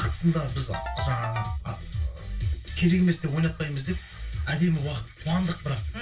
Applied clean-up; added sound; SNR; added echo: none; Ringtone / Keyboard (musical); 12 dB; reverberation time 0.2 s.